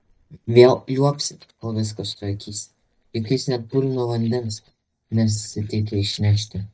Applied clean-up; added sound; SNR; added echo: neural mask model DeepFilterNet 3.